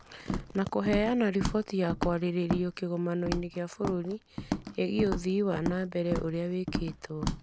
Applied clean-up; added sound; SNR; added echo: none; Walk, footsteps; 6 dB; none.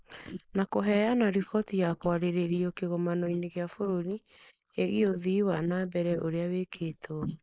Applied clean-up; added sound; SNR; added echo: neural mask model Resemble Enhance denoiser.